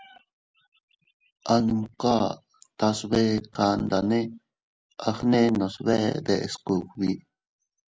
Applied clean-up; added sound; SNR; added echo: none; none; none; none.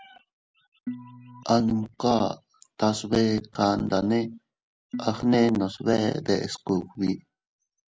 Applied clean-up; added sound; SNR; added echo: none; Organ; 14 dB; none.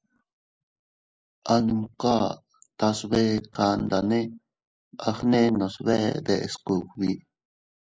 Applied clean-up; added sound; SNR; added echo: neural mask model Resemble Enhance denoiser.